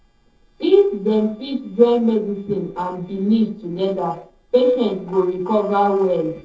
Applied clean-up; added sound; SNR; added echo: neural separator model SepFormer DNS4.